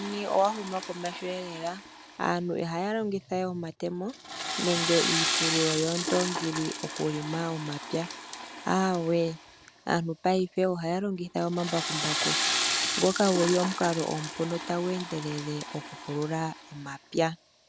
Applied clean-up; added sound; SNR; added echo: none; Toilet flush / Water; 5 dB; none.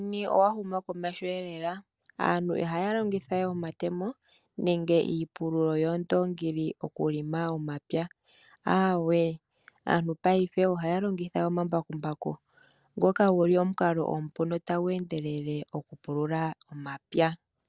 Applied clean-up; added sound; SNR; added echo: none; none; none; none.